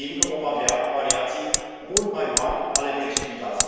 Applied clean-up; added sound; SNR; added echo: none; Hammer; 1 dB; reverberation time 1.9 s.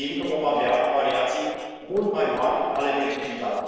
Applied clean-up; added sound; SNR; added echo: neural separator model SepFormer DNS4.